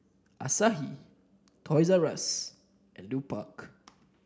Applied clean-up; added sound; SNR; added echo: none; none; none; none.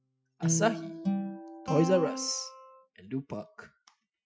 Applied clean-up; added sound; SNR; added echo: classical method Wiener filter.